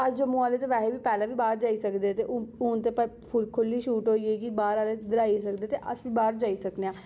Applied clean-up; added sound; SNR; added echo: none; none; none; none.